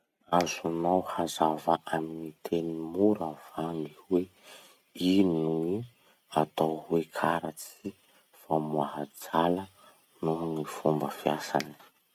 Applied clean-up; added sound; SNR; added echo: none; Finger snapping; 14 dB; none.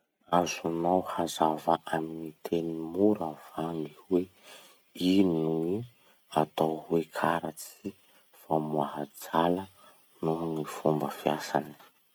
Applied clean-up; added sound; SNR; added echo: none; none; none; none.